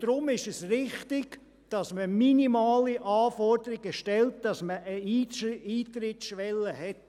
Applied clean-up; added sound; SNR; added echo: none; none; none; none.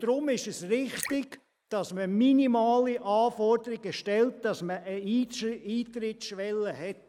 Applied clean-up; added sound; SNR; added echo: neural mask model Resemble Enhance denoiser.